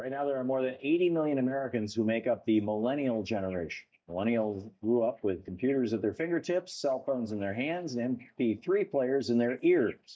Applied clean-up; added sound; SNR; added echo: neural mask model DeepFilterNet 3.